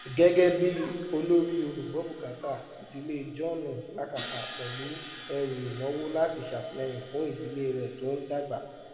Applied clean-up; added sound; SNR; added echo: none; Crash cymbal; 17 dB; reverberation time 1.9 s.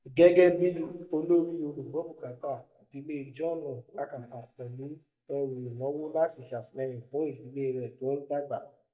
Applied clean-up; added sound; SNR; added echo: neural mask model DeepFilterNet 3.